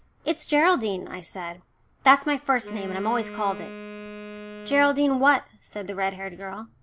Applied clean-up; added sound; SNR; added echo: none; Wind instrument, woodwind instrument; 14 dB; none.